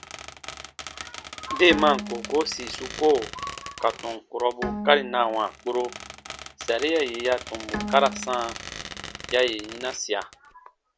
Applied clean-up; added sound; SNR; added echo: none; Squeak + Bowed string instrument; 10 dB; none.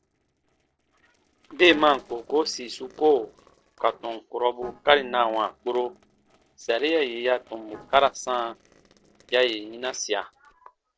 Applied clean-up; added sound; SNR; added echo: neural separator model SepFormer DNS4.